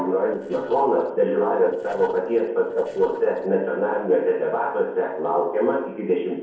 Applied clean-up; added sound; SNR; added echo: neural separator model SepFormer DNS4.